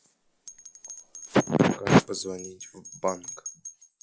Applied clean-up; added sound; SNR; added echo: classical method log-MMSE.